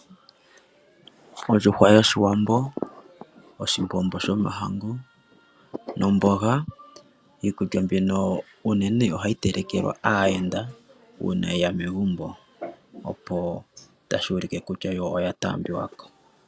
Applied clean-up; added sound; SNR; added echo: none; none; none; none.